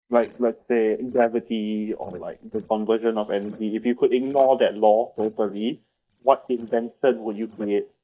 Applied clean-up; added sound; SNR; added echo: neural mask model DeepFilterNet 3.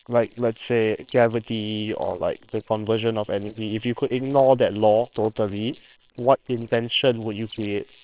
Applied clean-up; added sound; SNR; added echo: neural separator model SepFormer WHAMR!.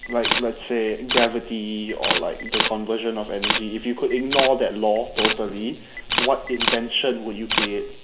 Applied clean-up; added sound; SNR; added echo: none; Camera; 3 dB; reverberation time 0.5 s.